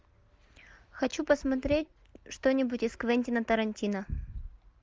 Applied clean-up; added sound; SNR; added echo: none; none; none; none.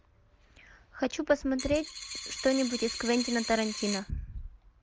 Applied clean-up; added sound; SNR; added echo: none; Coin (dropping); 7 dB; none.